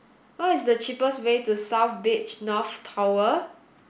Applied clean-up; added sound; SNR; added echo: none; none; none; none.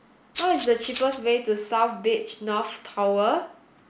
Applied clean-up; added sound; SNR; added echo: none; Rattle (instrument); 13 dB; none.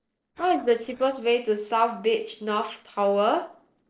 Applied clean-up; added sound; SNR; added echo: neural separator model SepFormer DNS4.